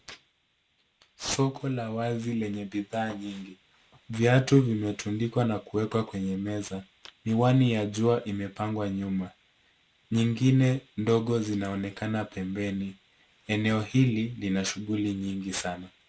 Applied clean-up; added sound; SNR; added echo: none; none; none; none.